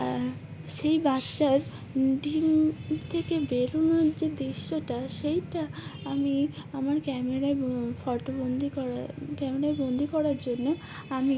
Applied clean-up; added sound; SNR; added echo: none; none; none; none.